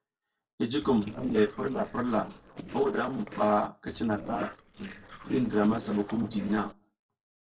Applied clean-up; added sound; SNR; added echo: neural separator model SepFormer DNS4.